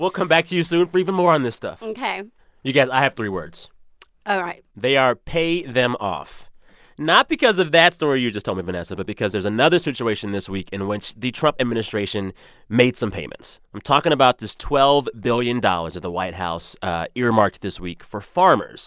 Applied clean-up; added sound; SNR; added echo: none; none; none; none.